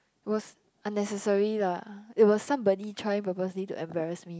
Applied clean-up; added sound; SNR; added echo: none; none; none; none.